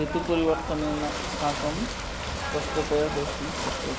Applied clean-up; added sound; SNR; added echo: none; Ocean / Boat, Water vehicle; 2 dB; none.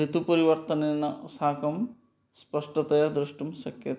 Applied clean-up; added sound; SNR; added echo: none; none; none; none.